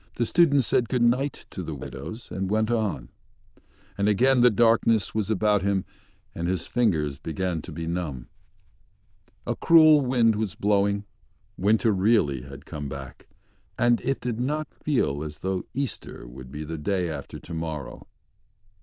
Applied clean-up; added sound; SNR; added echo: neural diffusion model UNIVERSE++.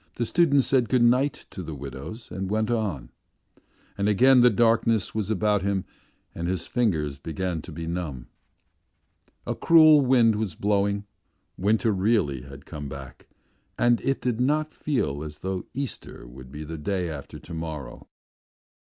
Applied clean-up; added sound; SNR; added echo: none; none; none; none.